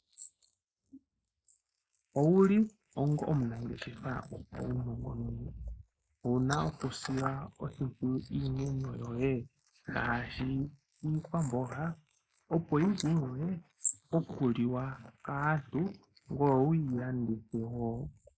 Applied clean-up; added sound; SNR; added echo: neural mask model Resemble Enhance denoiser.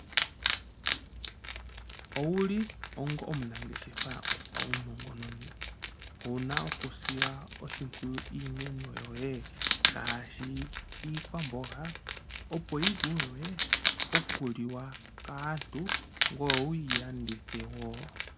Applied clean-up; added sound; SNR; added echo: none; Wild animals; -4 dB; none.